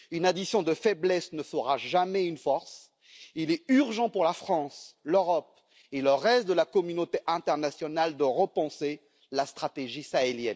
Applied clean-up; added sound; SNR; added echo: none; none; none; none.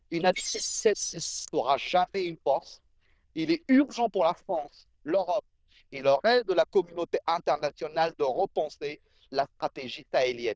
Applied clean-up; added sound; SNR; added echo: neural diffusion model UNIVERSE++.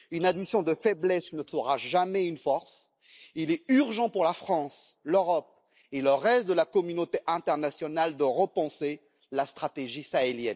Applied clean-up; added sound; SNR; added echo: neural mask model Resemble Enhance denoiser.